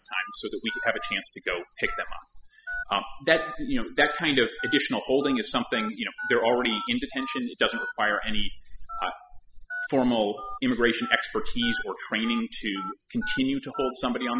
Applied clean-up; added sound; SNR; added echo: classical method spectral subtraction.